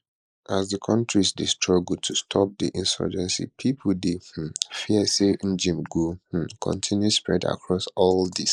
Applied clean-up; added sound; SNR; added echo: neural mask model Resemble Enhance denoiser.